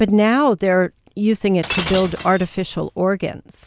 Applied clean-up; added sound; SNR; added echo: none; Shatter; 12 dB; none.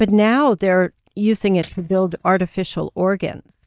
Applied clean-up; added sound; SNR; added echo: neural mask model DeepFilterNet 3.